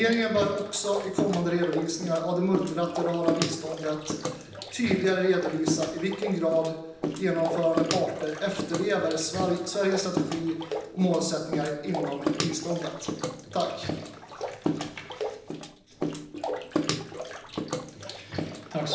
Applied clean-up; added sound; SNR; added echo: none; Bathtub (filling or washing) / Water / Splash, splatter; 4 dB; reverberation time 0.9 s.